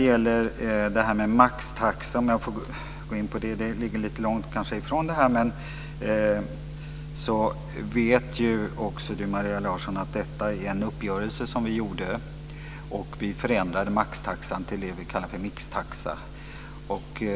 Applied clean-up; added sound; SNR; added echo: none; none; none; none.